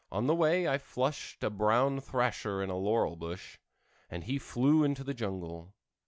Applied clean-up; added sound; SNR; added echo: none; none; none; none.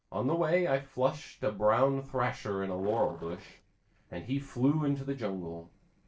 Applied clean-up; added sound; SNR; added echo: neural separator model SepFormer DNS4.